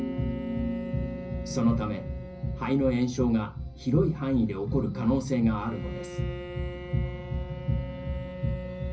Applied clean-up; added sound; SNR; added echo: none; Bowed string instrument; 13 dB; reverberation time 0.4 s.